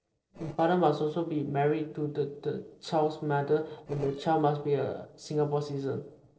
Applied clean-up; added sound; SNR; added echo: neural separator model SepFormer DNS4.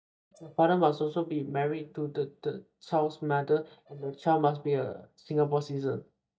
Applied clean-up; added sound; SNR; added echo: neural mask model DeepFilterNet 3.